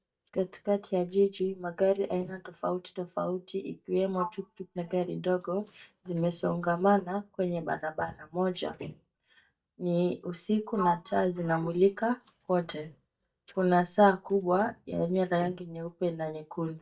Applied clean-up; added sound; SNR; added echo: neural mask model DeepFilterNet 3.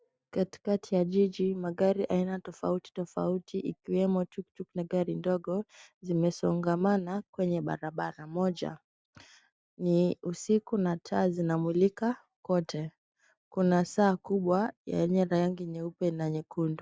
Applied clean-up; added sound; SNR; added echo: none; none; none; none.